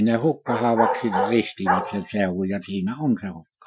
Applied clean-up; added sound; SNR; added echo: classical method Wiener filter.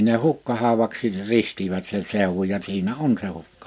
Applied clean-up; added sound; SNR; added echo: none; none; none; none.